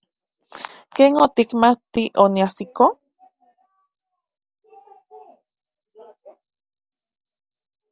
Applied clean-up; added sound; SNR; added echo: none; none; none; none.